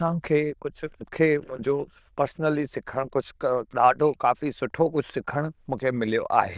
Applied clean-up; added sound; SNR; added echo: neural diffusion model UNIVERSE++.